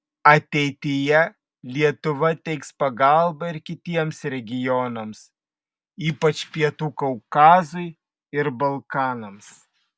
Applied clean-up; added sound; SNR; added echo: none; none; none; none.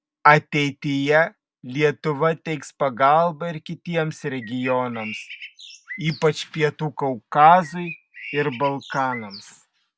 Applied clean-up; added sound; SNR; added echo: none; Bird; 16 dB; none.